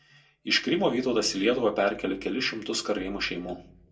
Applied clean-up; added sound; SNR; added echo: none; none; none; reverberation time 0.2 s.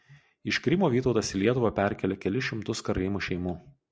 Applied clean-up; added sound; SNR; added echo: none; none; none; none.